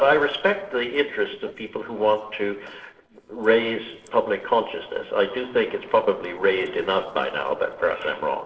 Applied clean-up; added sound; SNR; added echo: neural separator model SepFormer DNS4.